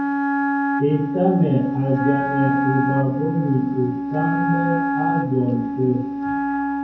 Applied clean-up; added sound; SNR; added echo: none; Wind instrument, woodwind instrument; 0 dB; reverberation time 0.9 s.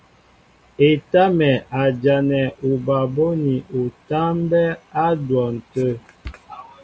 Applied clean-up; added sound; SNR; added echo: none; none; none; none.